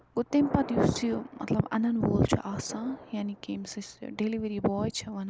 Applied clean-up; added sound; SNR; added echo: none; Thunder; 17 dB; none.